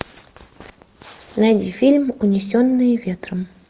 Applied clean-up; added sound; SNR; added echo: none; none; none; none.